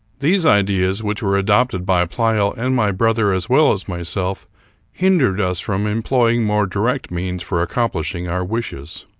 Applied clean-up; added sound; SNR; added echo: none; none; none; none.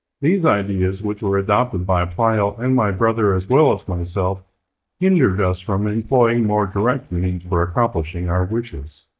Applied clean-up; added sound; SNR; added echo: neural mask model DeepFilterNet 3.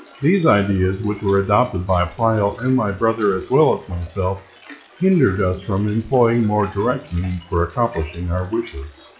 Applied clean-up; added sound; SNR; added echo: classical method WPE with log-MMSE.